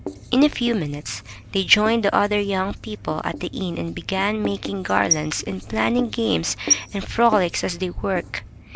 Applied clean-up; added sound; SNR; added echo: none; Writing; 10 dB; none.